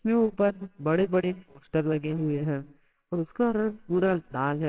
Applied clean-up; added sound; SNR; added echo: neural separator model SepFormer WHAMR!.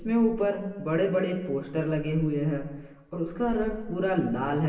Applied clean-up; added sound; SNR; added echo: none; Meow / Purr; 17 dB; reverberation time 1.0 s.